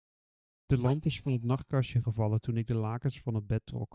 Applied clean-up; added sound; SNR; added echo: neural mask model DeepFilterNet 3.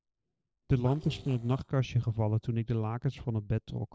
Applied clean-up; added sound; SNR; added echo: neural separator model SepFormer DNS4.